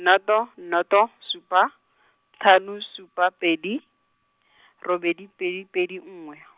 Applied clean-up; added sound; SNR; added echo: none; none; none; none.